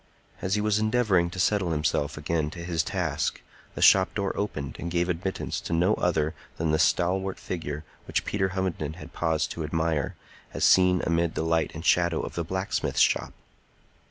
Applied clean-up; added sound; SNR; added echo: none; none; none; none.